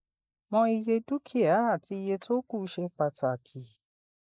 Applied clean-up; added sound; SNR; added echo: neural mask model Resemble Enhance denoiser.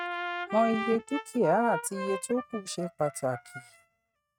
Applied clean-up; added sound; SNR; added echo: neural mask model RNNoise.